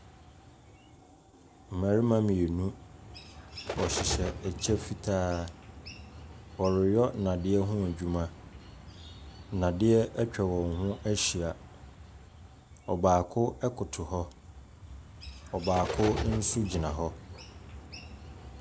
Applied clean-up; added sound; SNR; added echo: none; Bird; 11 dB; none.